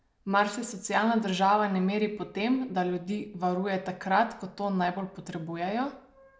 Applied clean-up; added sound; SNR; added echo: none; none; none; none.